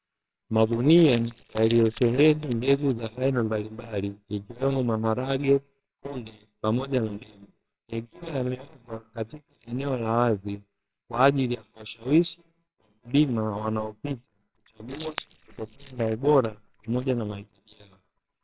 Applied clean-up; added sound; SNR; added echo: neural separator model SepFormer WHAMR!.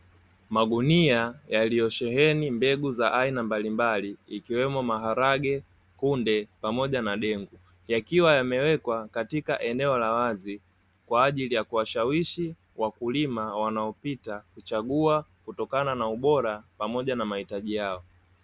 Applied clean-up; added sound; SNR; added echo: none; none; none; none.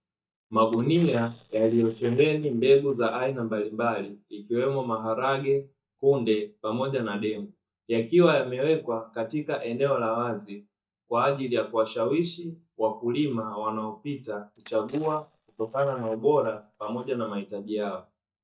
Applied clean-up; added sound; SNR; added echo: neural mask model DeepFilterNet 3.